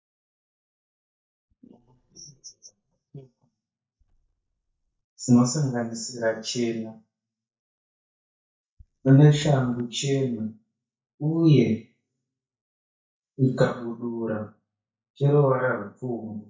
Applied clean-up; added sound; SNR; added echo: neural mask model DeepFilterNet 3.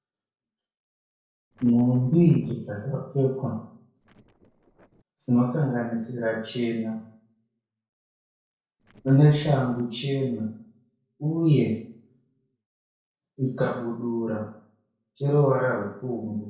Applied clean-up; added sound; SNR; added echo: neural separator model SepFormer DNS4.